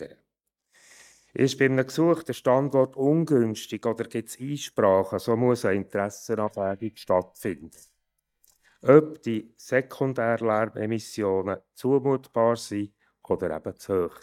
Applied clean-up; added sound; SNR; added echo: neural mask model DeepFilterNet 3.